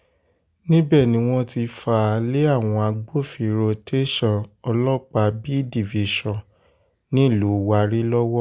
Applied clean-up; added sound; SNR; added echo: none; none; none; none.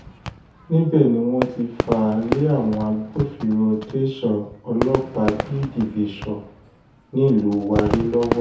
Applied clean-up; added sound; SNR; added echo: none; Fireworks; 8 dB; reverberation time 0.5 s.